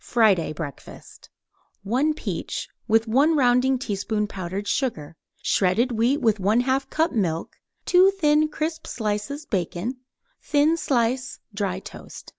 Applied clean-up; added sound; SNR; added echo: none; none; none; none.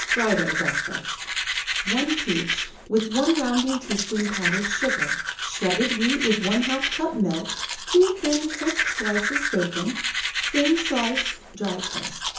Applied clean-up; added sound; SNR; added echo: none; Domestic sounds, home sounds; 2 dB; reverberation time 0.7 s.